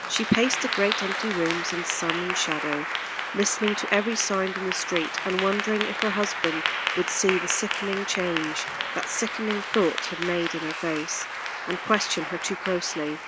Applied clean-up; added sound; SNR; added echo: none; Applause / Clapping; 2 dB; none.